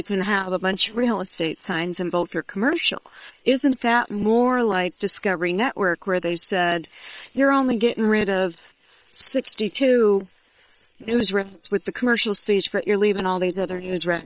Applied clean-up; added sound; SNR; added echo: neural separator model SepFormer WHAM!.